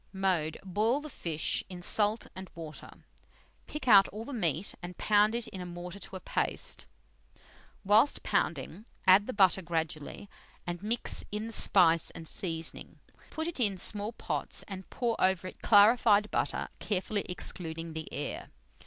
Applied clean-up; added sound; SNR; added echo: none; none; none; none.